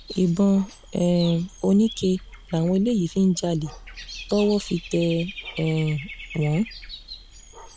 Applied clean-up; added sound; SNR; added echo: none; Bird / Dog; 16 dB; none.